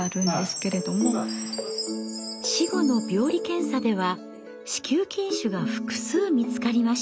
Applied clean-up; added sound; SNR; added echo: none; Chime; 13 dB; none.